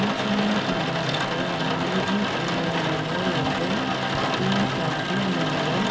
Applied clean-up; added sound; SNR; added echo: none; Rain; -4 dB; reverberation time 0.4 s.